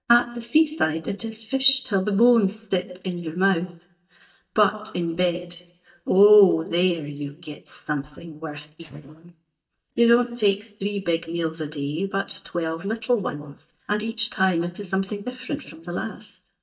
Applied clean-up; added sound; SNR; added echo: neural mask model DeepFilterNet 3.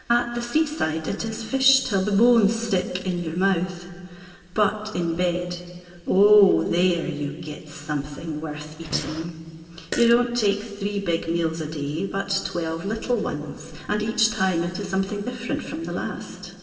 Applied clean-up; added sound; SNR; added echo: none; Fart; 12 dB; reverberation time 2.3 s.